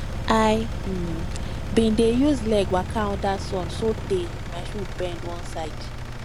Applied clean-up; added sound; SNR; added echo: none; Engine; 4 dB; none.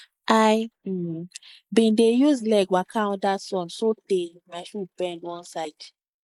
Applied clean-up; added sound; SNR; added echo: neural mask model Resemble Enhance denoiser.